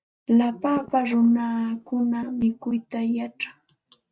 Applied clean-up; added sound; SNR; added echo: neural mask model DeepFilterNet 3.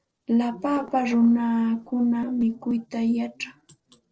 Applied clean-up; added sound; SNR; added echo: neural separator model SepFormer DNS4.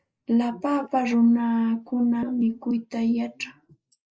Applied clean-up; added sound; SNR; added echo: neural mask model Resemble Enhance denoiser.